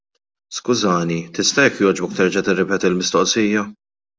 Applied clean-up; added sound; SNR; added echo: none; none; none; none.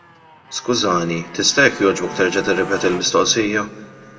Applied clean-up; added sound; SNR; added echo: none; Motorcycle; 17 dB; reverberation time 0.7 s.